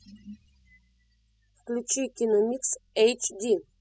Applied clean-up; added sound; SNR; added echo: classical method spectral subtraction.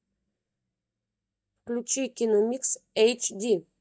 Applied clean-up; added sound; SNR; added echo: neural mask model DeepFilterNet 3.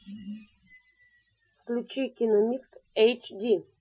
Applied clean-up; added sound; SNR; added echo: classical method Wiener filter.